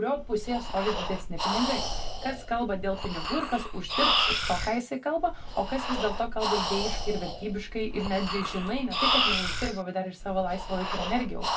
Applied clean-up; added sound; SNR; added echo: none; Breathing; 0 dB; reverberation time 0.1 s.